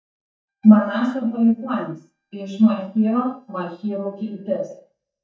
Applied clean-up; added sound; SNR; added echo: neural mask model DeepFilterNet 3.